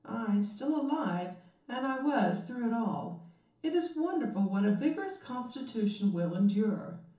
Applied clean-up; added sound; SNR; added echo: none; none; none; reverberation time 0.8 s.